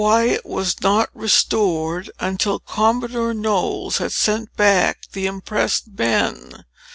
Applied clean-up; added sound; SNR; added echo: none; none; none; none.